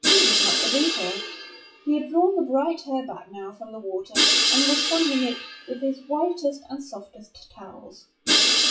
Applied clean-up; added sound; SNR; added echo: classical method WPE with log-MMSE.